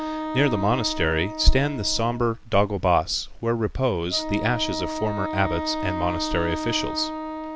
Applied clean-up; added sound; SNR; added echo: none; Wind instrument, woodwind instrument; 8 dB; none.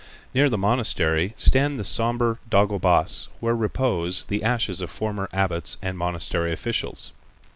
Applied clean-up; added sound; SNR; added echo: none; none; none; none.